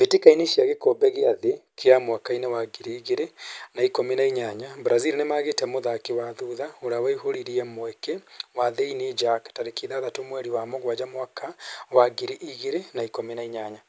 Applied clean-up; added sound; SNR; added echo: none; none; none; none.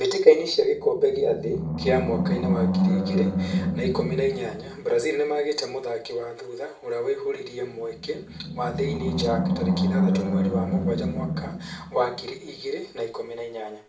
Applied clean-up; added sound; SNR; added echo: none; Animal; 1 dB; reverberation time 0.4 s.